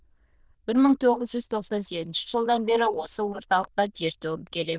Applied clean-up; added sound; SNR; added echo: neural diffusion model UNIVERSE++.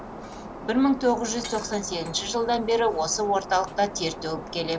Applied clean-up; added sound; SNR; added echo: none; Shatter; 12 dB; none.